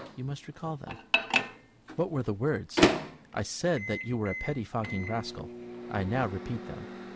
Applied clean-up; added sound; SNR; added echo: none; Microwave oven; 0 dB; none.